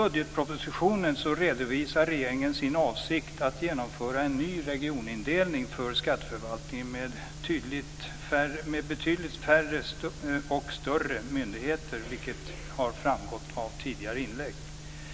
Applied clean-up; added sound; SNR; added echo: none; none; none; none.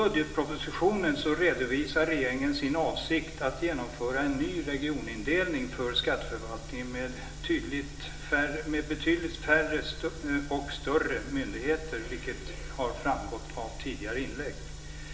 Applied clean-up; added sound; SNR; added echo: none; none; none; reverberation time 1.2 s.